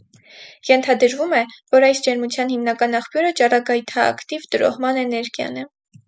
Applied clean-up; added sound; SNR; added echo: none; none; none; none.